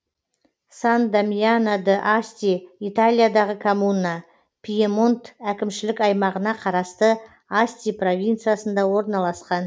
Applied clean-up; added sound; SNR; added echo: none; none; none; none.